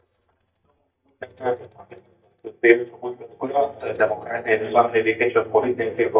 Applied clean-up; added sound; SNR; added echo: neural mask model DeepFilterNet 3.